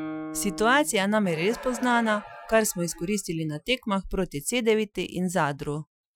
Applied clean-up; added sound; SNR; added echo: classical method Wiener filter.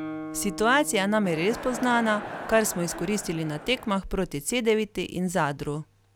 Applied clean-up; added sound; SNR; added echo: none; Crowd + Guitar; 13 dB; none.